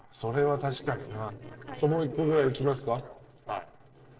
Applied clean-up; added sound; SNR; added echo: neural separator model SepFormer DNS4.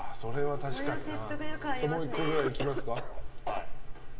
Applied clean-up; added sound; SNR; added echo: none; Cough; 14 dB; reverberation time 1.7 s.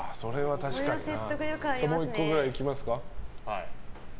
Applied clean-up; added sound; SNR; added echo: none; none; none; none.